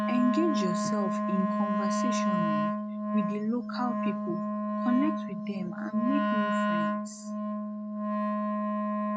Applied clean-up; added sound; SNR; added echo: neural mask model RNNoise.